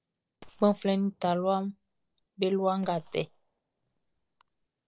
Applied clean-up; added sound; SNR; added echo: neural separator model SepFormer DNS4.